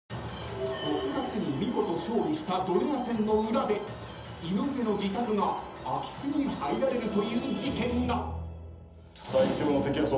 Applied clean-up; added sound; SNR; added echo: none; none; none; reverberation time 0.7 s.